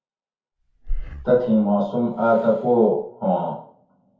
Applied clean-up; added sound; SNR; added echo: none; Breathing; 11 dB; reverberation time 0.6 s.